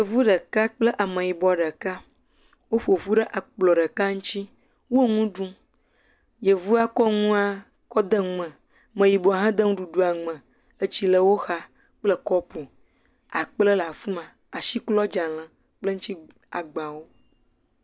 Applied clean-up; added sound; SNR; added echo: none; none; none; none.